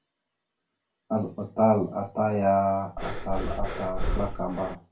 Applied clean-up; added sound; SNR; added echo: none; Breathing; 1 dB; reverberation time 0.3 s.